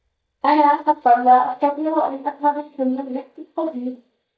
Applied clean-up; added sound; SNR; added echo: neural mask model DeepFilterNet 3.